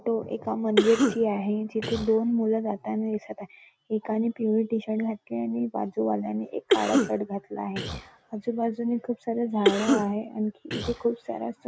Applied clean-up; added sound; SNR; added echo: none; Cough; 1 dB; none.